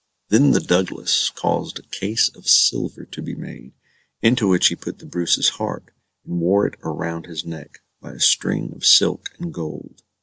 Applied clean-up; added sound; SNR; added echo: none; none; none; none.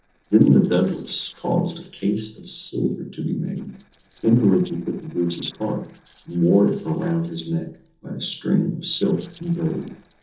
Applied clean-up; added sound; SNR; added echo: neural separator model SepFormer DNS4.